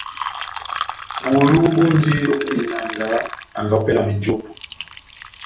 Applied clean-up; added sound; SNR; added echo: none; Fill (with liquid); 10 dB; none.